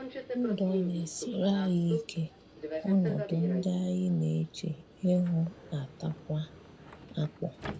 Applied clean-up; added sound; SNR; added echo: none; Subway, metro, underground; 10 dB; none.